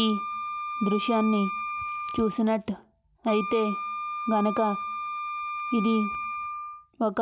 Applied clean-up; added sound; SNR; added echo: none; Wind instrument, woodwind instrument; 5 dB; none.